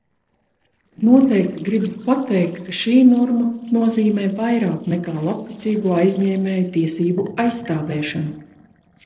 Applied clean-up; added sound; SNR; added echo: neural separator model SepFormer DNS4.